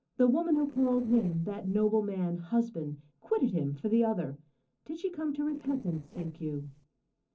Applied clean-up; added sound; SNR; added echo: neural separator model SepFormer DNS4.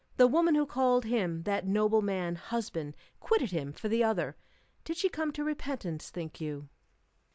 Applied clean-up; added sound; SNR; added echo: none; none; none; none.